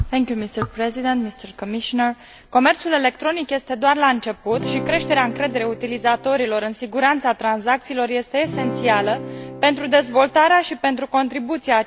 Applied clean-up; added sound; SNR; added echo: none; Acoustic guitar / Strum; 10 dB; none.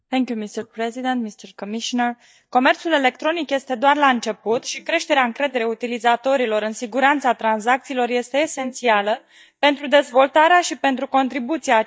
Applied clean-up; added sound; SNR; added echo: neural mask model DeepFilterNet 3.